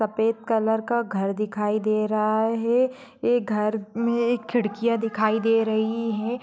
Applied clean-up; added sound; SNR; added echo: none; none; none; none.